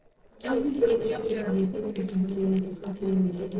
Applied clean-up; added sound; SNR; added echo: neural separator model SepFormer DNS4.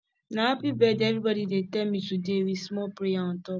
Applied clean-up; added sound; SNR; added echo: none; none; none; none.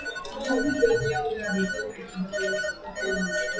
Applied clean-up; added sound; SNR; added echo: classical method WPE with log-MMSE.